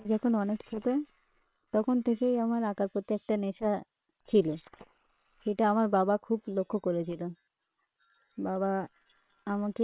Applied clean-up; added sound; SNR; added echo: neural separator model SepFormer WHAM!.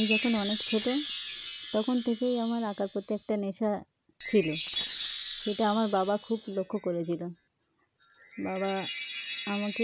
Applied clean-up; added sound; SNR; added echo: none; Chime; 8 dB; none.